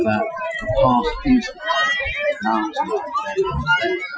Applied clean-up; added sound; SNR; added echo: classical method Wiener filter.